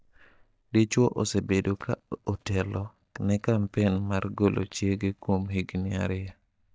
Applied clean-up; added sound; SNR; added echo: neural mask model DeepFilterNet 3.